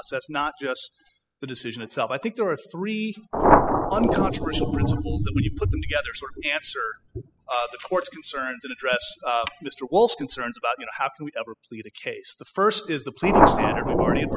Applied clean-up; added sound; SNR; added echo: classical method spectral subtraction.